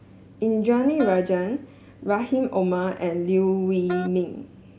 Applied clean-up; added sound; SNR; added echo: none; Wind instrument, woodwind instrument; 14 dB; none.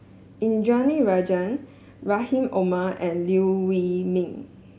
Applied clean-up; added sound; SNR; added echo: none; none; none; none.